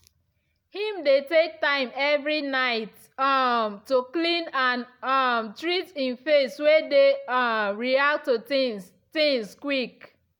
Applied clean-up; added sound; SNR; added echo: none; none; none; none.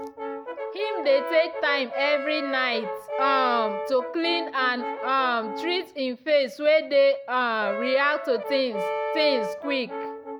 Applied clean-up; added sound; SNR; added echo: none; Brass instrument; 7 dB; none.